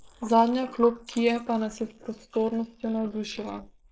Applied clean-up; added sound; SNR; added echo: neural mask model Resemble Enhance denoiser.